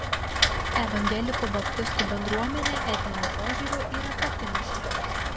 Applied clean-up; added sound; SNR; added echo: none; Rain; -5 dB; none.